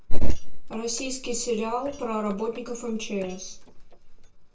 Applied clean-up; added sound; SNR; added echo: neural separator model SepFormer DNS4.